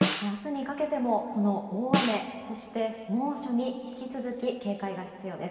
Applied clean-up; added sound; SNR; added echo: none; Snare drum; 2 dB; reverberation time 2.2 s.